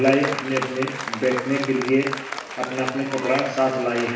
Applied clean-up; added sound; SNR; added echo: none; Applause; 8 dB; reverberation time 0.7 s.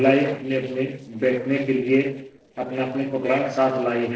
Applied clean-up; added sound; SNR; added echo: neural separator model SepFormer DNS4.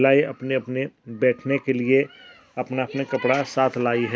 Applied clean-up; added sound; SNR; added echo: none; none; none; none.